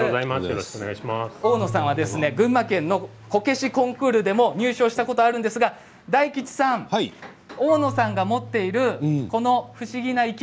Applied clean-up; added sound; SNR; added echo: none; Marimba, xylophone / Wood; 17 dB; none.